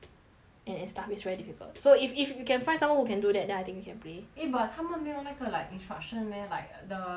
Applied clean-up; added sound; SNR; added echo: none; none; none; none.